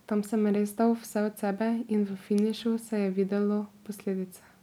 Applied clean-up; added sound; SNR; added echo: none; none; none; none.